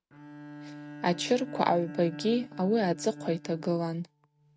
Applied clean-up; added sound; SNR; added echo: neural mask model RNNoise.